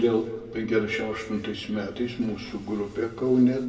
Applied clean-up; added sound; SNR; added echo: none; none; none; reverberation time 1.3 s.